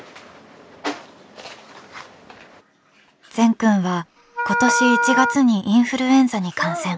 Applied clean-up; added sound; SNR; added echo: none; Wind instrument, woodwind instrument; 2 dB; none.